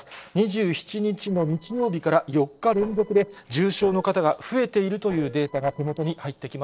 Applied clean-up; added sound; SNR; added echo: neural separator model SepFormer DNS4.